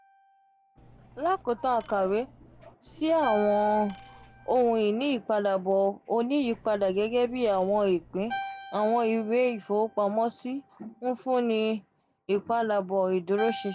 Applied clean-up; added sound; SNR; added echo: none; Keyboard (musical) + Cutlery, silverware; 16 dB; none.